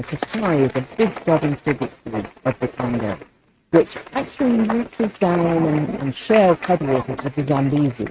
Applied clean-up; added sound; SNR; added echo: neural mask model RNNoise.